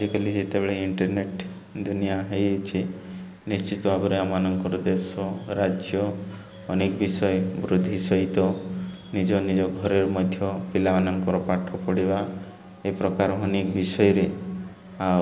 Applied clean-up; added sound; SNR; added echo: none; none; none; none.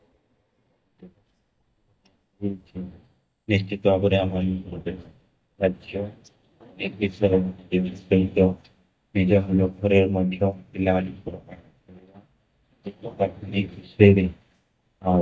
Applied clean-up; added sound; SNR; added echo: neural mask model DeepFilterNet 3.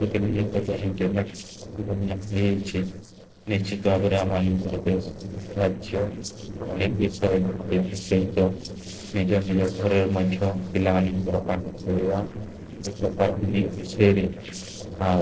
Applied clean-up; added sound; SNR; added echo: neural separator model SepFormer DNS4.